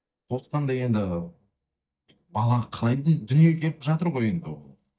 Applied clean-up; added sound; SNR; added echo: neural mask model DeepFilterNet 3.